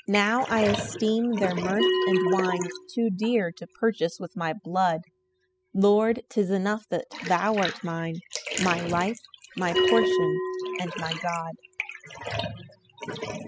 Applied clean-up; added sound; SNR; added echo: classical method spectral subtraction.